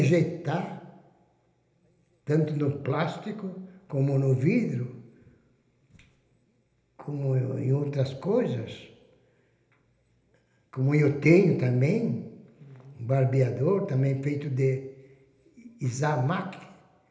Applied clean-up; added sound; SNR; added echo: none; none; none; reverberation time 1.0 s.